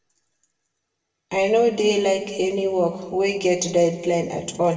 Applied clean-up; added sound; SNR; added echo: none; none; none; reverberation time 1.6 s.